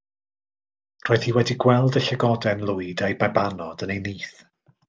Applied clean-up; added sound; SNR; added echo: none; none; none; none.